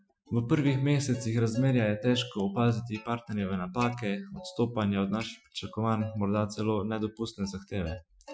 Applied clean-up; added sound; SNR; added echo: classical method Wiener filter.